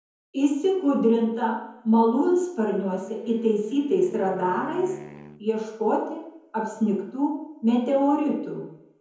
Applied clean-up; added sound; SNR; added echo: none; Wind instrument, woodwind instrument; 19 dB; reverberation time 0.9 s.